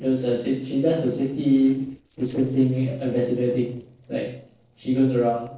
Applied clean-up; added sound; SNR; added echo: neural separator model SepFormer DNS4.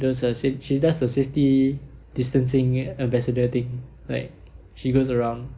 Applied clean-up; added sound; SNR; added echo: none; none; none; none.